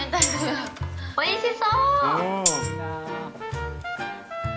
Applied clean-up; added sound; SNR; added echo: none; Tambourine; 4 dB; none.